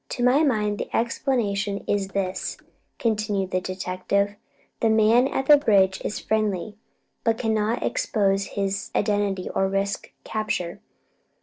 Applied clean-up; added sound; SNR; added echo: neural separator model SepFormer DNS4.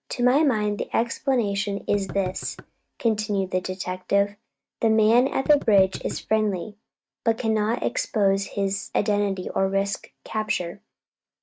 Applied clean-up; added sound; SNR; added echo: neural mask model RNNoise.